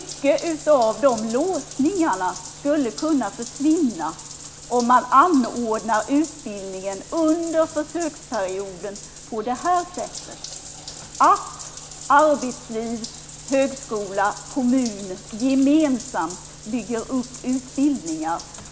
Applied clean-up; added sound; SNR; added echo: none; Bathtub (filling or washing); 16 dB; none.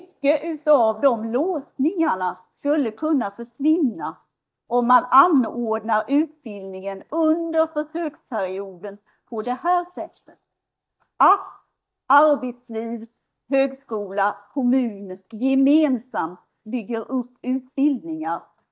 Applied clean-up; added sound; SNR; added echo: neural mask model DeepFilterNet 3.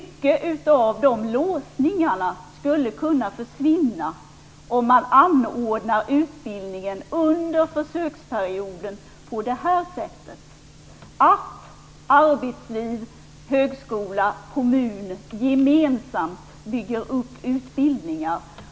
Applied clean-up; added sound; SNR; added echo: none; none; none; none.